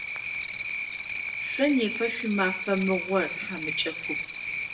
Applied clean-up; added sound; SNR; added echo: none; Cricket; -3 dB; reverberation time 0.6 s.